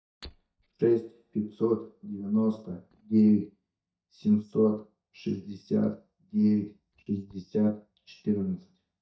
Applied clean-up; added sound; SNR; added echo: neural mask model DeepFilterNet 3.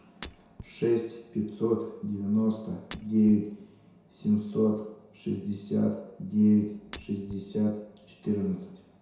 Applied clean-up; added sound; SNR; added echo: none; Shatter; 16 dB; reverberation time 0.7 s.